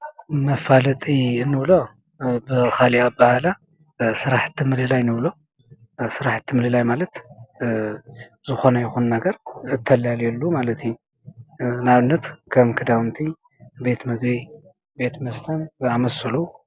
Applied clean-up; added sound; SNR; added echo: none; none; none; none.